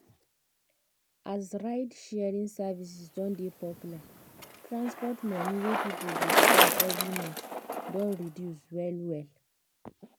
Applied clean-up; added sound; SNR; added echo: none; Bicycle; -4 dB; none.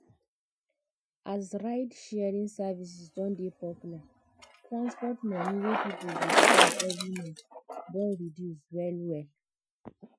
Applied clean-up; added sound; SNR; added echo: classical method Wiener filter.